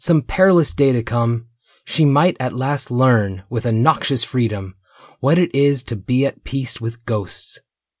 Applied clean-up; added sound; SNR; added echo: none; none; none; none.